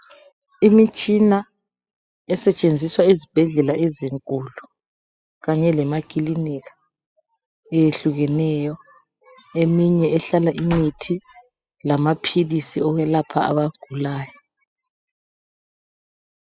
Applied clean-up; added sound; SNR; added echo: classical method spectral subtraction.